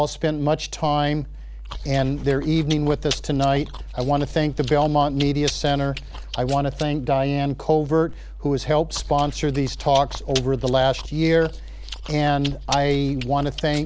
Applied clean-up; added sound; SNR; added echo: none; Chewing, mastication; 11 dB; none.